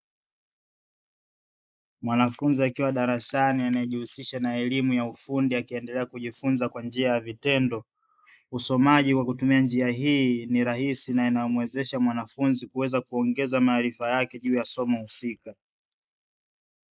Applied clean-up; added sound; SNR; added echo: neural mask model Resemble Enhance denoiser.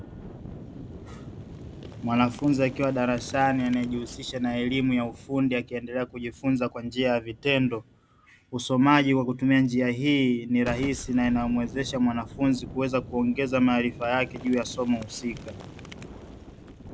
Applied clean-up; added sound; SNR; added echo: none; Boom; 16 dB; none.